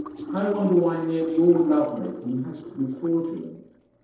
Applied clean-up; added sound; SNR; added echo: neural separator model SepFormer DNS4.